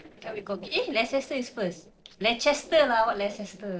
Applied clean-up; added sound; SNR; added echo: neural separator model SepFormer DNS4.